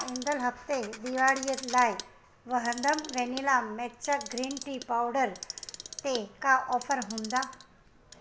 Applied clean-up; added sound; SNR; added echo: none; Ratchet, pawl + Clock; 13 dB; none.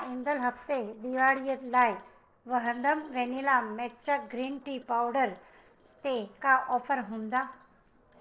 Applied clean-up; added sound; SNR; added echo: neural separator model SepFormer DNS4.